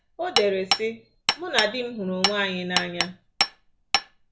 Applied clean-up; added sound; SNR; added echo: none; Hammer; 0 dB; none.